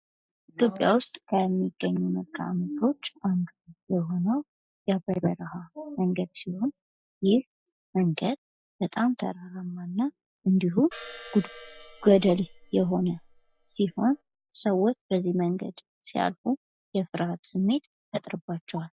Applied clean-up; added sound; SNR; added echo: classical method log-MMSE.